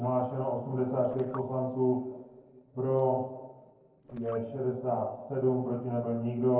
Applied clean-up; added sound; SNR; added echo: neural separator model SepFormer DNS4.